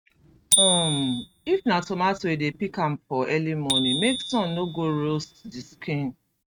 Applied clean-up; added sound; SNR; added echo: neural mask model RNNoise.